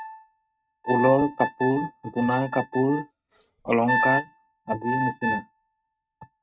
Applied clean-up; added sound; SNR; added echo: neural mask model RNNoise.